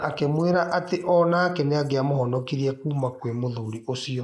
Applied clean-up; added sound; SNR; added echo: neural mask model Resemble Enhance denoiser.